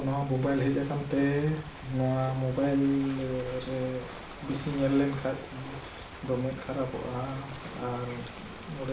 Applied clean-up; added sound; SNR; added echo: none; Ocean; 13 dB; reverberation time 0.4 s.